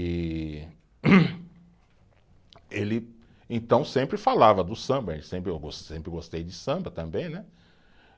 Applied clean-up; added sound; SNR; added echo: none; none; none; none.